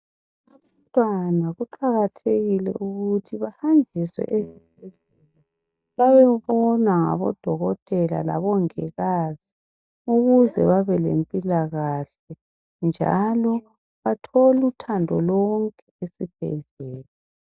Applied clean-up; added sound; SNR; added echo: neural mask model DeepFilterNet 3.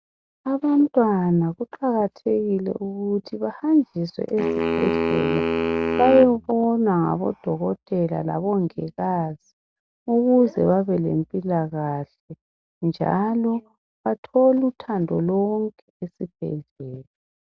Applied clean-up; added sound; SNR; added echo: none; Wind instrument, woodwind instrument; 3 dB; none.